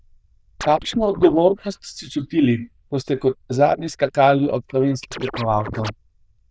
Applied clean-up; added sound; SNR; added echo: neural diffusion model UNIVERSE++.